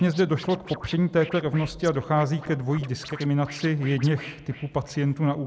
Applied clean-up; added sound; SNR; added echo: none; Scratching (performance technique); 18 dB; none.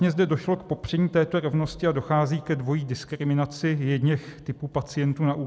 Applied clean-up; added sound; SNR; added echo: none; none; none; none.